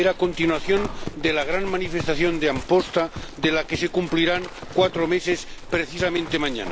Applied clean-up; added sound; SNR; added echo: none; Livestock, farm animals, working animals; 9 dB; none.